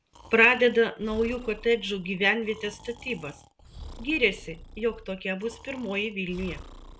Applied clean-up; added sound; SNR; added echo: none; Breathing; 18 dB; none.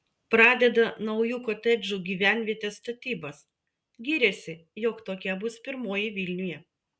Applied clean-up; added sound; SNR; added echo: none; none; none; none.